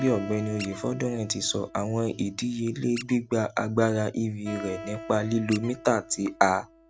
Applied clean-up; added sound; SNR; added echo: none; Squeak + Acoustic guitar; 15 dB; none.